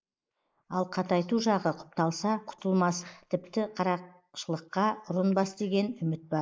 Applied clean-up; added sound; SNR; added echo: neural mask model Resemble Enhance denoiser.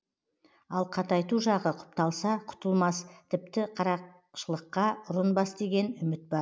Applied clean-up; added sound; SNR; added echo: none; none; none; none.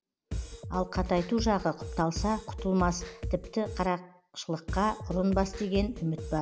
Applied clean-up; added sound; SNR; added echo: none; Drum kit; 7 dB; none.